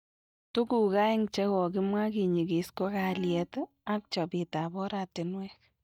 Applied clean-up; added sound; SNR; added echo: neural mask model DeepFilterNet 3.